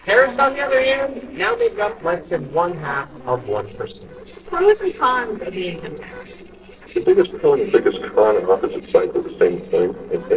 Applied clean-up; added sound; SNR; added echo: neural separator model SepFormer DNS4.